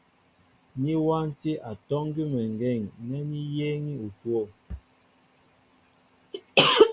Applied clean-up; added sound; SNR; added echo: none; none; none; none.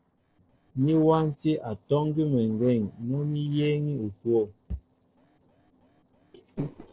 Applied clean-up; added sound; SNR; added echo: neural separator model SepFormer DNS4.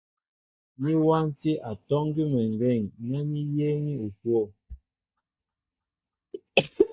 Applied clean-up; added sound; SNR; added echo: neural mask model DeepFilterNet 3.